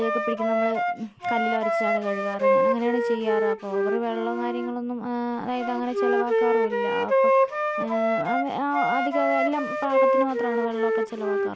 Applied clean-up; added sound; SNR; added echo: none; Wind instrument, woodwind instrument; -4 dB; none.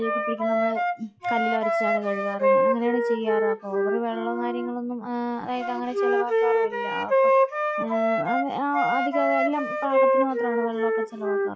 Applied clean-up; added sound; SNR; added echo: classical method log-MMSE.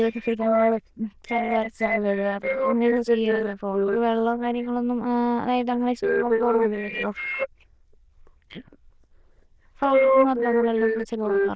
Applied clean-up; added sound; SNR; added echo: neural diffusion model UNIVERSE++.